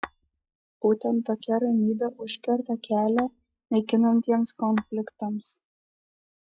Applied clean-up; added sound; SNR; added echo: classical method log-MMSE.